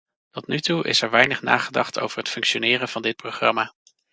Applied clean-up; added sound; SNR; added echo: neural mask model DeepFilterNet 3.